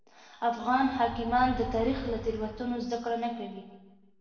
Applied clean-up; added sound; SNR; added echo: none; Motor vehicle (road); 14 dB; reverberation time 1.1 s.